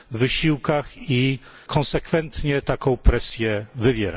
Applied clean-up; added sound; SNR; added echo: none; none; none; none.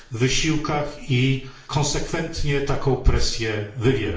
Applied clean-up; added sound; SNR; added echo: none; none; none; reverberation time 0.6 s.